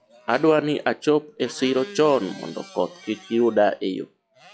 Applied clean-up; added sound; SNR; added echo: classical method log-MMSE.